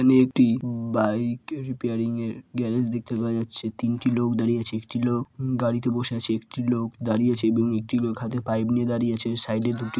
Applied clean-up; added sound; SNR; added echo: none; none; none; none.